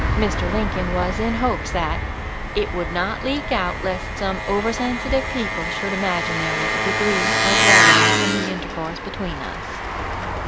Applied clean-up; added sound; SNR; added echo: none; Engine; -4 dB; none.